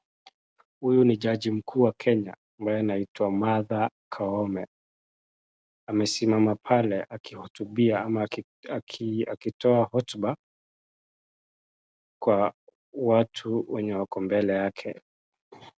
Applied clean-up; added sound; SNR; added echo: none; none; none; none.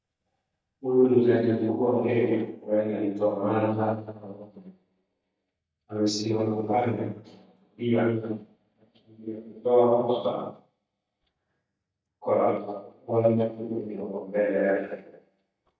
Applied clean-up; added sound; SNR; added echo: neural mask model DeepFilterNet 3.